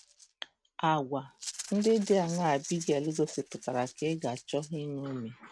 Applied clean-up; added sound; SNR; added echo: neural mask model RNNoise.